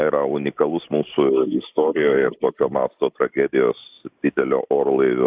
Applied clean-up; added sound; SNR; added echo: neural mask model Resemble Enhance denoiser.